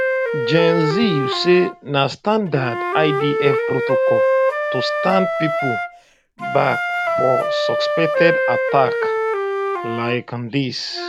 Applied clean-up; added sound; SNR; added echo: none; Wind instrument, woodwind instrument; 0 dB; none.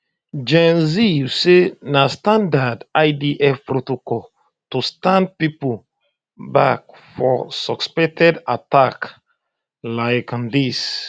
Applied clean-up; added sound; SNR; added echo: none; none; none; none.